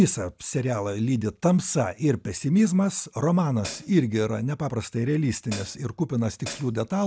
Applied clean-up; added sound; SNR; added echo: none; Hi-hat; 15 dB; none.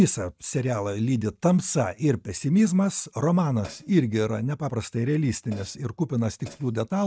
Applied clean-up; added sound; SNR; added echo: neural mask model RNNoise.